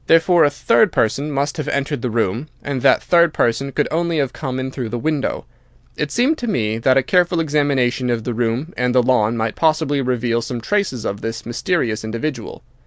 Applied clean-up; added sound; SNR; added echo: none; none; none; none.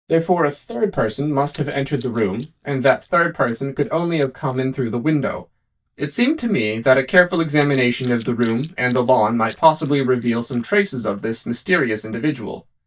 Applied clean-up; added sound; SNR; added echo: neural mask model DeepFilterNet 3.